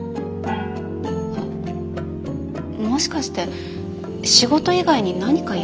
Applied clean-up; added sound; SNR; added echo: none; Gong; 14 dB; none.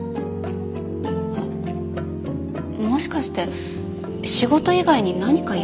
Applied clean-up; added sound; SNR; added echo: none; none; none; none.